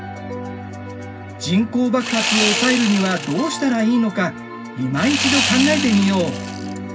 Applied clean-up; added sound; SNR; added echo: none; Sawing; 4 dB; reverberation time 0.4 s.